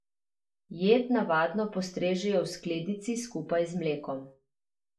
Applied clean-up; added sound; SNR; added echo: none; none; none; reverberation time 0.3 s.